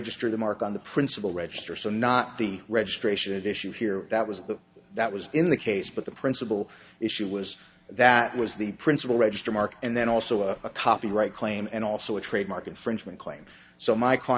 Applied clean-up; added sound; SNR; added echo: none; none; none; none.